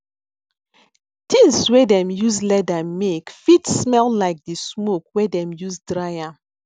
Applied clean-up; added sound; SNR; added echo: none; none; none; none.